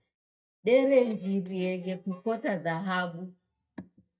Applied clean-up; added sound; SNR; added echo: neural mask model DeepFilterNet 3.